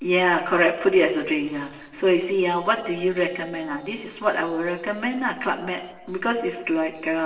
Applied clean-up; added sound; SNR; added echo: neural separator model SepFormer DNS4.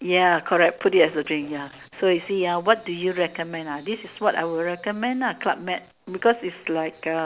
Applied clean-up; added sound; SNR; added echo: none; none; none; none.